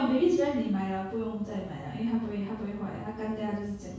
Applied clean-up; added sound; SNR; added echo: none; none; none; reverberation time 0.6 s.